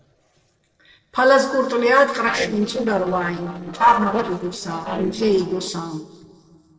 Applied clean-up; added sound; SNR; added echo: neural separator model SepFormer DNS4.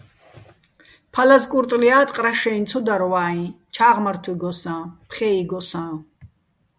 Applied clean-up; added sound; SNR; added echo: none; none; none; none.